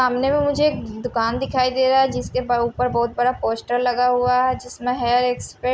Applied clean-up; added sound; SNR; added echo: none; none; none; none.